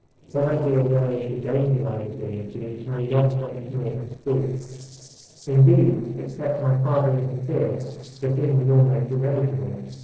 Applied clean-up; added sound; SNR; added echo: neural separator model SepFormer DNS4.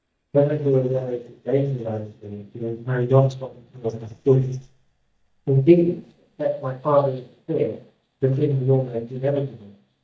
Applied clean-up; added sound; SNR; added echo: neural mask model DeepFilterNet 3.